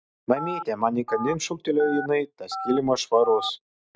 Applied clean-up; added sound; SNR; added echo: neural mask model RNNoise.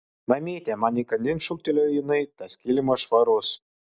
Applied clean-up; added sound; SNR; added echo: none; none; none; none.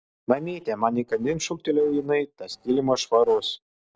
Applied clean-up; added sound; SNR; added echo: neural separator model SepFormer DNS4.